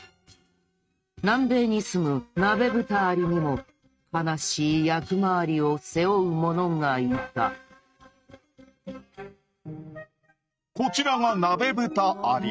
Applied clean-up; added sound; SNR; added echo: neural mask model RNNoise.